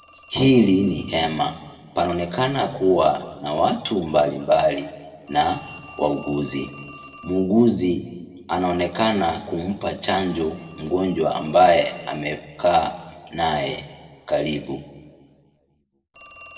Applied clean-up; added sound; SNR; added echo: none; Telephone; 18 dB; reverberation time 1.5 s.